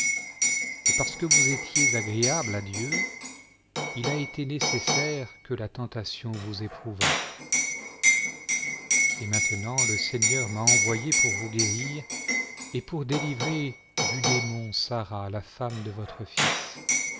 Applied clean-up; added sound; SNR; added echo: none; Liquid; -5 dB; none.